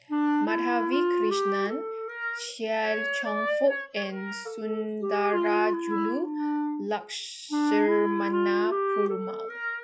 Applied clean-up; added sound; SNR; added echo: classical method log-MMSE.